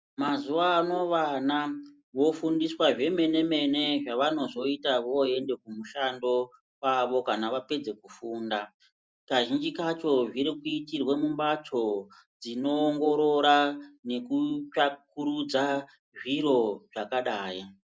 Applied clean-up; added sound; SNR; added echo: none; none; none; none.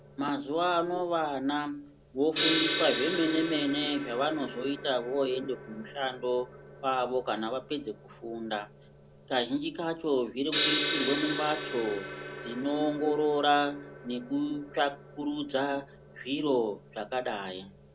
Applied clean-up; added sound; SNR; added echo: none; Gong; 0 dB; none.